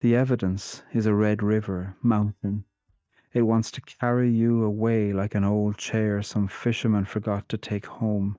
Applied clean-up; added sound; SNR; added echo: neural mask model DeepFilterNet 3.